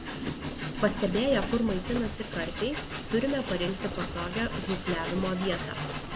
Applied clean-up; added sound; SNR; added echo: none; Train; 4 dB; none.